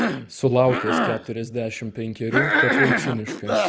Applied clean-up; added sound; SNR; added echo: none; Cough; -1 dB; none.